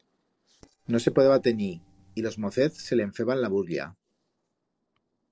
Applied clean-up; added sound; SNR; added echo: neural separator model SepFormer DNS4.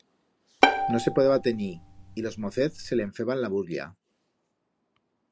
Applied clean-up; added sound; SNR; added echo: none; Bowed string instrument; 0 dB; none.